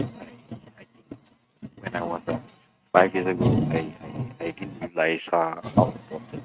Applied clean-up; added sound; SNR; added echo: neural mask model RNNoise.